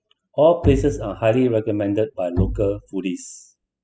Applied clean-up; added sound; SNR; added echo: classical method spectral subtraction.